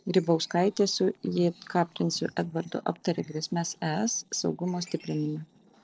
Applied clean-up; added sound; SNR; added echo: neural separator model SepFormer DNS4.